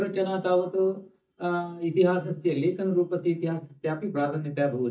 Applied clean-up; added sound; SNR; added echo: neural mask model DeepFilterNet 3.